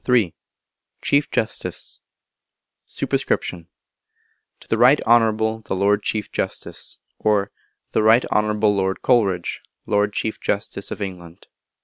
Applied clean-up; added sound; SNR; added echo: none; none; none; none.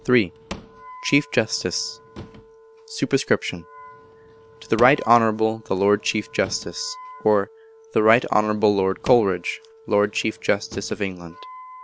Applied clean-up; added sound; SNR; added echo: none; Wind instrument, woodwind instrument + Drawer open or close / Wood; 19 dB; none.